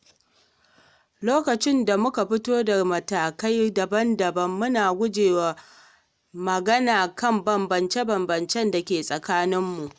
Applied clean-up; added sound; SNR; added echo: none; none; none; none.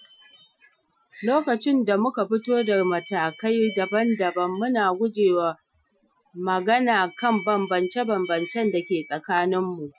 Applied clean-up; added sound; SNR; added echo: classical method Wiener filter.